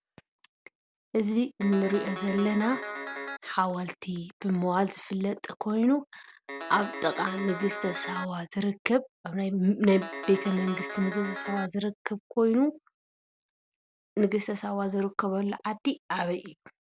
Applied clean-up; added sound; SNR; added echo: none; Guitar; 8 dB; none.